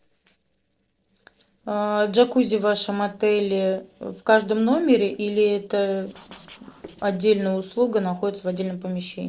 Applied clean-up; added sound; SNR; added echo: neural separator model SepFormer DNS4.